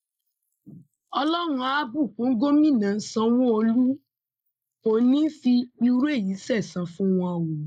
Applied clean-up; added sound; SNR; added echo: neural mask model Resemble Enhance denoiser.